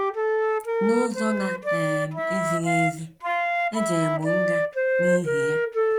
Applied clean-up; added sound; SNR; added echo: none; Wind instrument, woodwind instrument; -5 dB; none.